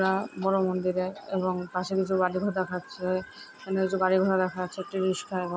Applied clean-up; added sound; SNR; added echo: none; none; none; none.